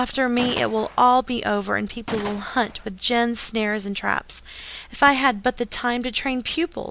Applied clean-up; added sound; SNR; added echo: none; Gunshot, gunfire; 12 dB; none.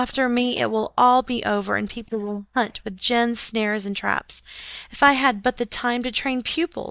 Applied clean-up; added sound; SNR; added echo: neural mask model DeepFilterNet 3.